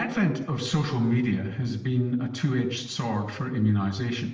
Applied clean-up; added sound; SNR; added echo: none; none; none; reverberation time 0.9 s.